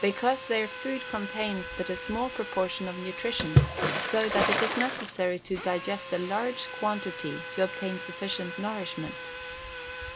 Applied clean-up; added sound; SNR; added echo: none; Drill + Water / Splash, splatter; 0 dB; none.